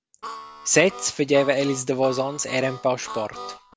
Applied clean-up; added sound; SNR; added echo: none; Harmonica; 15 dB; none.